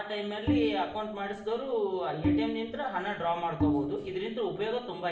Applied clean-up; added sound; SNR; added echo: none; Bowed string instrument; 1 dB; reverberation time 0.6 s.